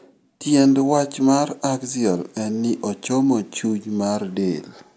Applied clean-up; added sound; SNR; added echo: none; none; none; none.